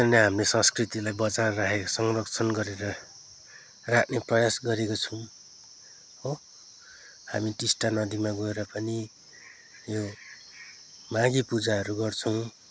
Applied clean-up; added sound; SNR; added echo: none; none; none; none.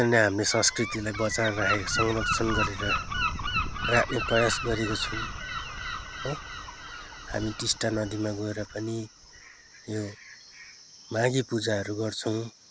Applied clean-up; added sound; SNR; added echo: none; Gull, seagull; 5 dB; none.